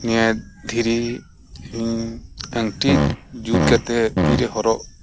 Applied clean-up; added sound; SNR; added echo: none; Fart; -1 dB; none.